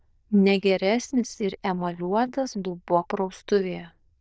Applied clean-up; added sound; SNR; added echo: neural diffusion model UNIVERSE++.